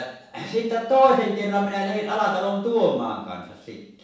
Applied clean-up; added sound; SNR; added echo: none; none; none; reverberation time 0.7 s.